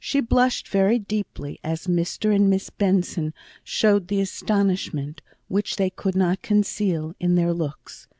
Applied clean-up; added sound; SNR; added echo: none; none; none; none.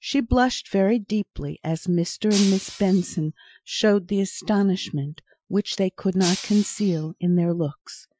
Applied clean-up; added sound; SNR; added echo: classical method Wiener filter.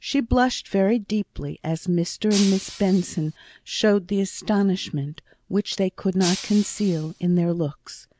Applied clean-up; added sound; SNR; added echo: none; Shatter; 11 dB; none.